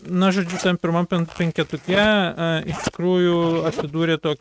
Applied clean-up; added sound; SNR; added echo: neural mask model RNNoise.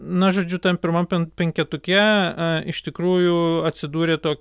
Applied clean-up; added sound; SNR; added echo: none; none; none; none.